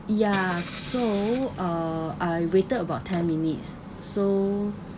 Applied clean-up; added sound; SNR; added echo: none; Engine / Car; 14 dB; none.